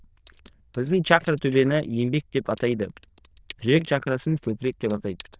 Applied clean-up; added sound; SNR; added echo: neural diffusion model UNIVERSE++.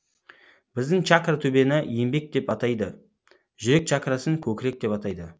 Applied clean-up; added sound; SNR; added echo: none; none; none; none.